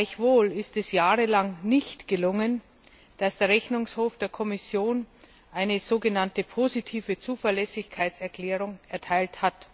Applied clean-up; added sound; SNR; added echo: none; none; none; none.